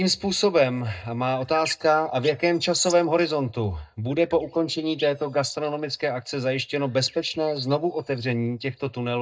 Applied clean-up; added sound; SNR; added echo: neural mask model DeepFilterNet 3.